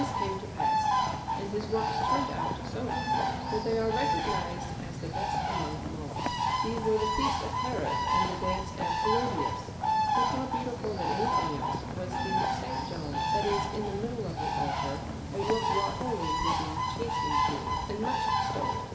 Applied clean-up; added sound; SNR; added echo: none; Bird; -5 dB; reverberation time 2.2 s.